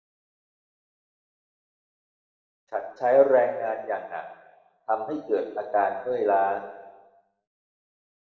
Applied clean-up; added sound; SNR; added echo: none; none; none; reverberation time 1.1 s.